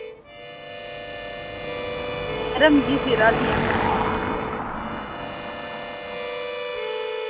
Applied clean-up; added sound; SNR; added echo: none; Car passing by / Engine + Harmonica; 0 dB; none.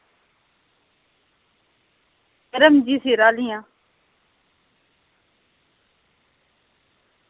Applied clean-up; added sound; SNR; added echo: none; none; none; none.